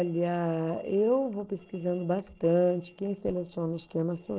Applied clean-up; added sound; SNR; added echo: neural separator model SepFormer DNS4.